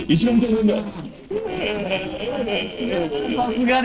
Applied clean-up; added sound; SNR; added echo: neural separator model SepFormer DNS4.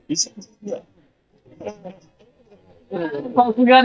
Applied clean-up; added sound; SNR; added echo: neural mask model DeepFilterNet 3.